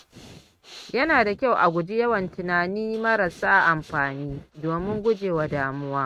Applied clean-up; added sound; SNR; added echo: neural mask model RNNoise.